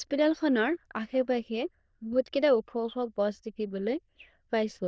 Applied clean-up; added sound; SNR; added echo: neural diffusion model UNIVERSE++.